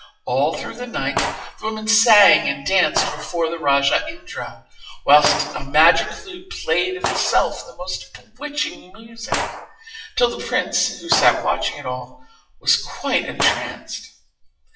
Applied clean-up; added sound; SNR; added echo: classical method WPE with log-MMSE.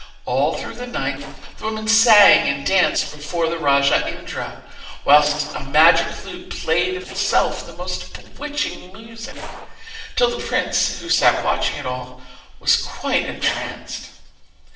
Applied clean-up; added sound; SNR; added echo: neural separator model SepFormer DNS4.